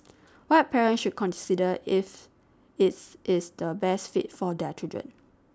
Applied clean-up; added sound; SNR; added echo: none; none; none; none.